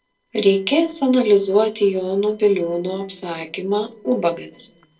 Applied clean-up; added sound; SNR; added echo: neural separator model SepFormer DNS4.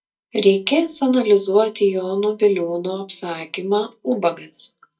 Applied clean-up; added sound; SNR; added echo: neural mask model DeepFilterNet 3.